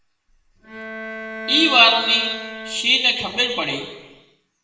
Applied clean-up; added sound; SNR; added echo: none; Bowed string instrument; 12 dB; reverberation time 1.1 s.